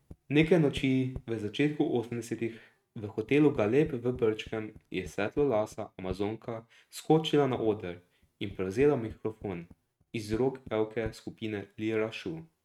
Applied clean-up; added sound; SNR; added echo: neural mask model RNNoise.